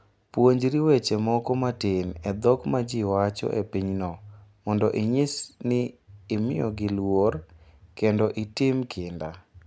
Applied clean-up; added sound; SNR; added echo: none; none; none; none.